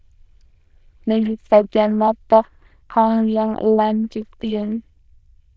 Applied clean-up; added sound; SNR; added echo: neural diffusion model UNIVERSE++.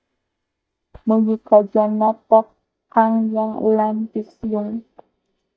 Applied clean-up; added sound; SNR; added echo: neural mask model DeepFilterNet 3.